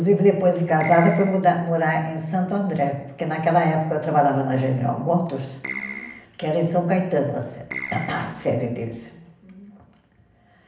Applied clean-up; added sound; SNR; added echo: none; Keyboard (musical); 10 dB; reverberation time 0.8 s.